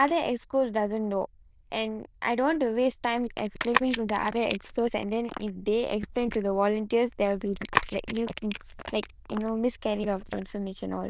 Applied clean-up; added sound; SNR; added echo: neural diffusion model UNIVERSE++.